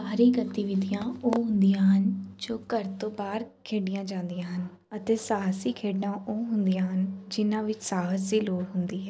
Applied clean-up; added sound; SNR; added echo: none; none; none; none.